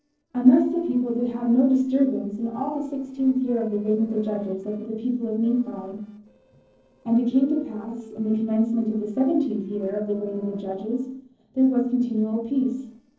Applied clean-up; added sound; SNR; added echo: neural separator model SepFormer DNS4.